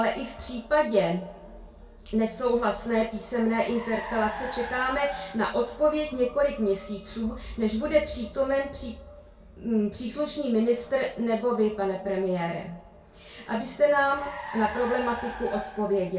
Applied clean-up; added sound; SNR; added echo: none; Car; 16 dB; reverberation time 0.3 s.